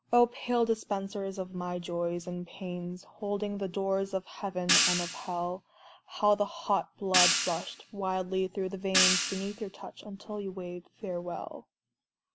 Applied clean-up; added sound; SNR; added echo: none; Hi-hat; 0 dB; none.